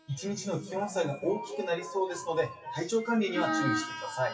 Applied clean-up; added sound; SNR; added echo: classical method WPE with log-MMSE.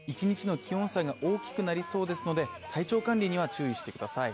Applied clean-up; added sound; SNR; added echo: none; none; none; none.